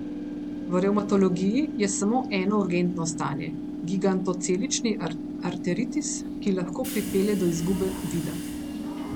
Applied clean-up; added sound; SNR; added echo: none; Subway, metro, underground / Train; 6 dB; none.